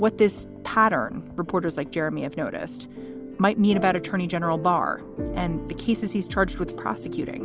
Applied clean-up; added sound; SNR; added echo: none; none; none; none.